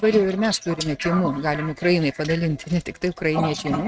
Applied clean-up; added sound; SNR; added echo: neural mask model RNNoise.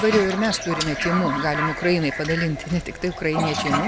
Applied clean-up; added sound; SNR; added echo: none; Toilet flush; 5 dB; none.